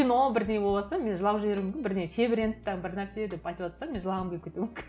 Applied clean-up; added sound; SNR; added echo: none; none; none; none.